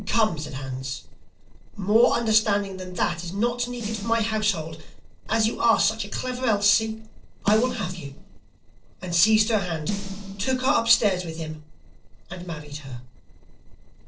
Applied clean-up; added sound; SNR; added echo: neural separator model SepFormer DNS4.